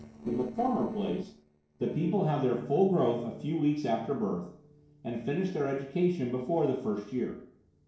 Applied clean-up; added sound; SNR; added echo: neural separator model SepFormer DNS4.